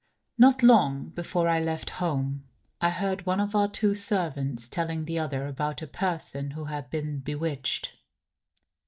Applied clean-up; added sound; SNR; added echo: neural mask model DeepFilterNet 3.